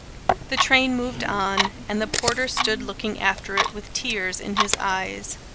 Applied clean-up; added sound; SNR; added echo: none; Clock + Camera; 2 dB; none.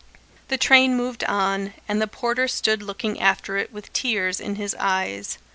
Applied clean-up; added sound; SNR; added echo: none; none; none; none.